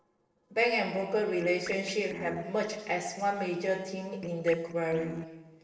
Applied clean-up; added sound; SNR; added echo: neural separator model SepFormer DNS4.